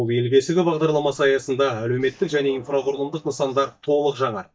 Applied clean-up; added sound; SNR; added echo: neural mask model DeepFilterNet 3.